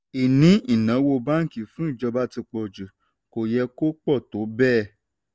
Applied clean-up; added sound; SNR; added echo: none; none; none; none.